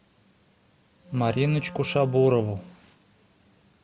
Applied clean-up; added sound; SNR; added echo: none; Wind instrument, woodwind instrument; 16 dB; none.